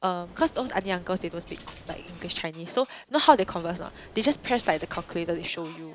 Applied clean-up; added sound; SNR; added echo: none; Coin (dropping); 18 dB; none.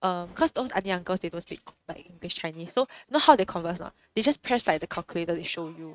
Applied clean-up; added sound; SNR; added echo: neural mask model RNNoise.